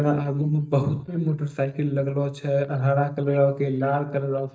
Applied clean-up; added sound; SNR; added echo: neural mask model DeepFilterNet 3.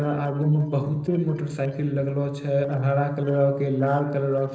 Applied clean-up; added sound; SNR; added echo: neural separator model SepFormer DNS4.